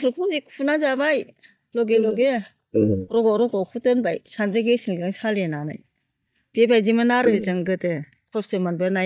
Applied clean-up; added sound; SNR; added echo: neural mask model DeepFilterNet 3.